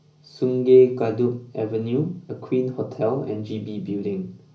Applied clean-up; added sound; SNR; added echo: none; none; none; reverberation time 0.5 s.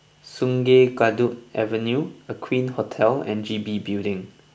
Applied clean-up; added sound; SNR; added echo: none; none; none; none.